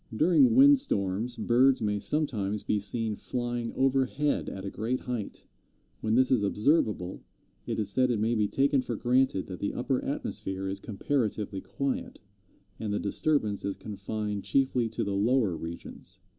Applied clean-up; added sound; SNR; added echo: none; none; none; none.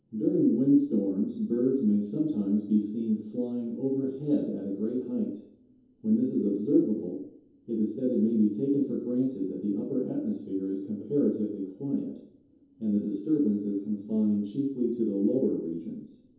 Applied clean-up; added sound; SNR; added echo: none; none; none; reverberation time 0.7 s.